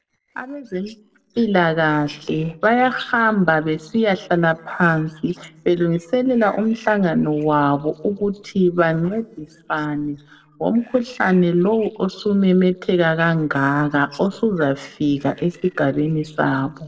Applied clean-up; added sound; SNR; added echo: neural separator model SepFormer DNS4.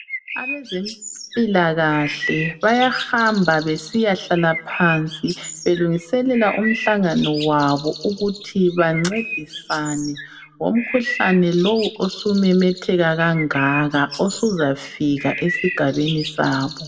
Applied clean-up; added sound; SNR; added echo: none; Bird; 11 dB; reverberation time 0.6 s.